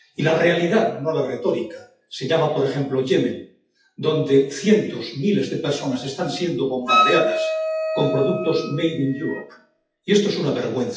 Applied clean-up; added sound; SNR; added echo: classical method WPE with log-MMSE.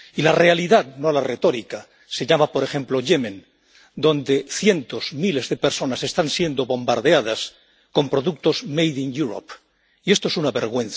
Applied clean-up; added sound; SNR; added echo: none; none; none; none.